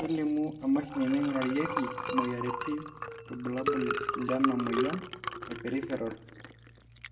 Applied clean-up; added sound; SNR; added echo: none; Liquid; 4 dB; reverberation time 0.6 s.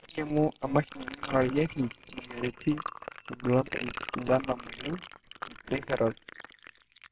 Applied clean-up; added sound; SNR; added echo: neural separator model SepFormer WHAMR!.